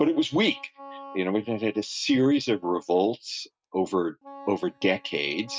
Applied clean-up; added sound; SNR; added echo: neural mask model RNNoise.